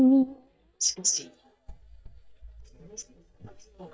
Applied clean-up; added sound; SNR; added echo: neural mask model DeepFilterNet 3.